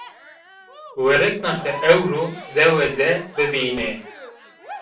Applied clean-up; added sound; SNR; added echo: none; Crowd / Cheering; 16 dB; reverberation time 0.3 s.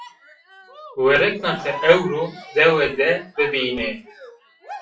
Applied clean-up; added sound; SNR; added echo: classical method WPE with log-MMSE.